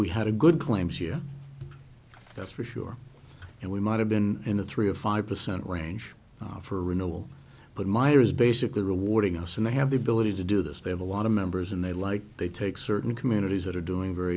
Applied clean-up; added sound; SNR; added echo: none; none; none; none.